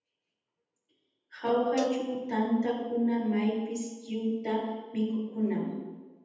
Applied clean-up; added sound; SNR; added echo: none; Cowbell; 13 dB; reverberation time 1.1 s.